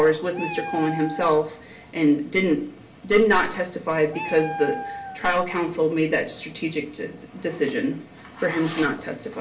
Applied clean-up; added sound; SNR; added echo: none; Meow; 12 dB; reverberation time 0.3 s.